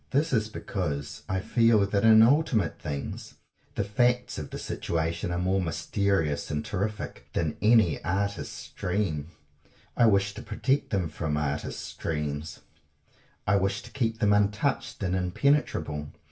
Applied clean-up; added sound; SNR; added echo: none; none; none; reverberation time 0.2 s.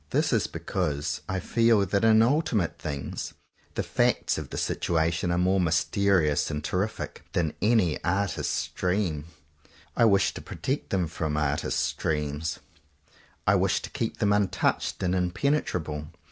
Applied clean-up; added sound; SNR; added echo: none; none; none; none.